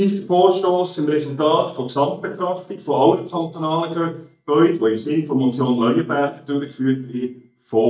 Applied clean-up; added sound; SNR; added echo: neural mask model DeepFilterNet 3.